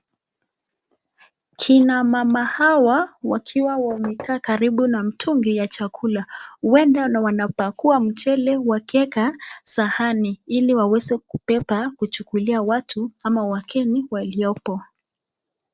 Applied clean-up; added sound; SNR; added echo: neural separator model SepFormer DNS4.